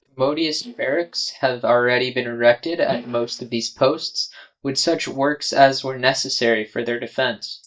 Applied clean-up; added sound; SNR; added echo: neural mask model DeepFilterNet 3.